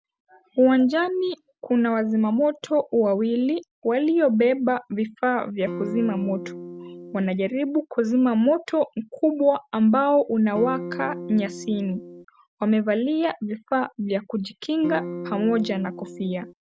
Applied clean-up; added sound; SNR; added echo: none; Electric guitar / Strum; 11 dB; none.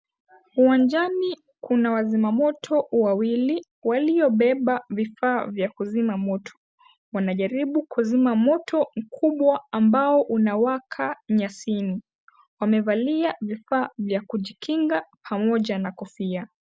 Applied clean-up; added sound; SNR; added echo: none; none; none; none.